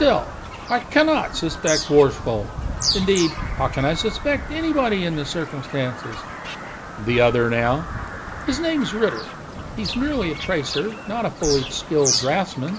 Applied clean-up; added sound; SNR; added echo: none; Bird vocalization, bird call, bird song; 7 dB; none.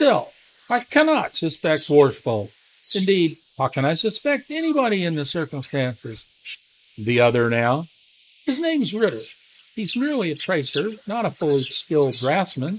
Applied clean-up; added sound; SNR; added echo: neural mask model Resemble Enhance denoiser.